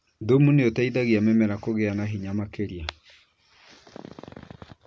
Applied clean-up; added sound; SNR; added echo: none; none; none; none.